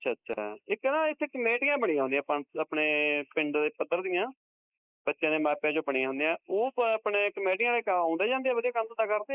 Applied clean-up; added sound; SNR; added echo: neural mask model Resemble Enhance denoiser.